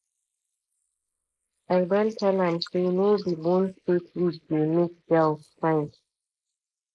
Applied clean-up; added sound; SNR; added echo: neural mask model Resemble Enhance denoiser.